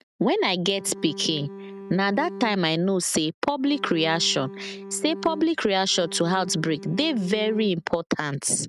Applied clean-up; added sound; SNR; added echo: neural mask model RNNoise.